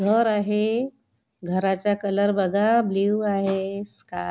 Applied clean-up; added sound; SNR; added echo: none; none; none; none.